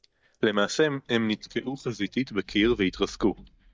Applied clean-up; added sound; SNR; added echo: neural mask model DeepFilterNet 3.